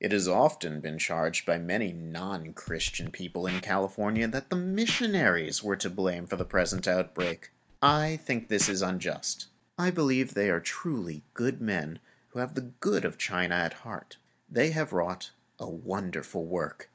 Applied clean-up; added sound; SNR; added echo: none; Scratching (performance technique); 12 dB; none.